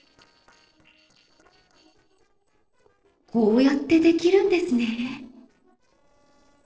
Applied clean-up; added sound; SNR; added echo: neural separator model SepFormer DNS4.